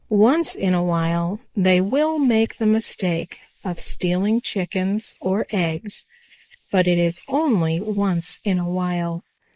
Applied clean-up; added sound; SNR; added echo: neural mask model Resemble Enhance denoiser.